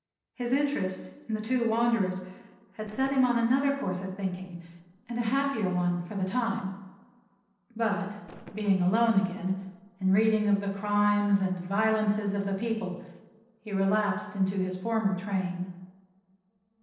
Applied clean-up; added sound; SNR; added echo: neural separator model SepFormer DNS4.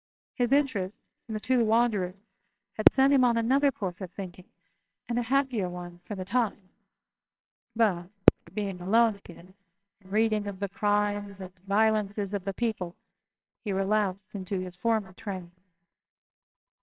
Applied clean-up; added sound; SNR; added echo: neural separator model SepFormer WHAMR!.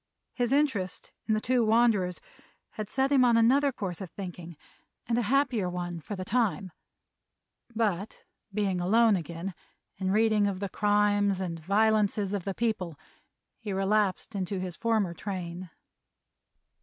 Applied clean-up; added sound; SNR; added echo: none; none; none; none.